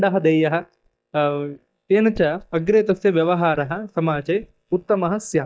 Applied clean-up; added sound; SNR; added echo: neural mask model DeepFilterNet 3.